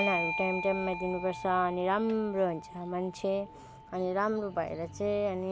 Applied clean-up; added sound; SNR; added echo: none; Bell / Doorbell; 9 dB; none.